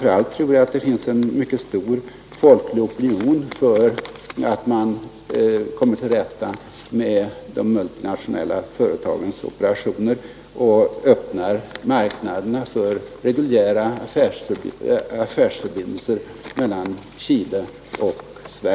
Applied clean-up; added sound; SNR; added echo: none; none; none; none.